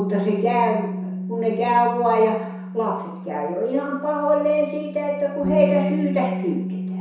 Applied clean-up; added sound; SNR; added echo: none; Bass guitar; 6 dB; reverberation time 0.7 s.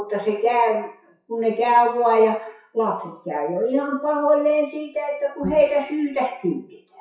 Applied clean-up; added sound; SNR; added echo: classical method WPE with log-MMSE.